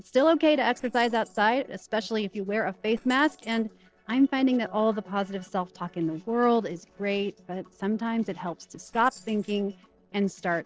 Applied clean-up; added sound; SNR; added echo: neural separator model SepFormer DNS4.